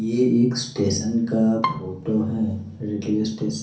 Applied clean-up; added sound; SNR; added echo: none; Bowed string instrument; 11 dB; reverberation time 0.6 s.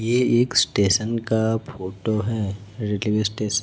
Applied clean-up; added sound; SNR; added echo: none; none; none; none.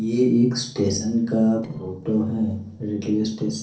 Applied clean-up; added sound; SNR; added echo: neural separator model SepFormer DNS4.